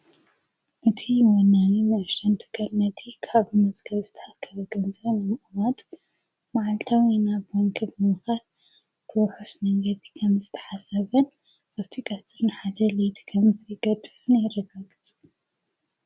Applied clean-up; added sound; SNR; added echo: none; none; none; none.